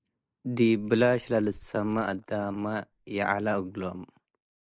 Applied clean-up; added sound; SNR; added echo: neural mask model Resemble Enhance denoiser.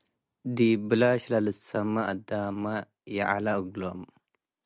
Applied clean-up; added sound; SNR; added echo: none; none; none; none.